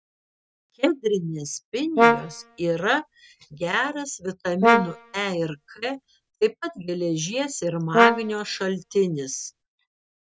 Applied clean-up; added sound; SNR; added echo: none; Brass instrument; -3 dB; none.